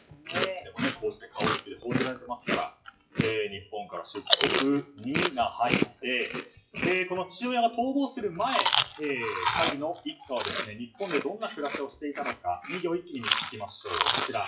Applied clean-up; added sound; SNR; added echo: classical method WPE with log-MMSE.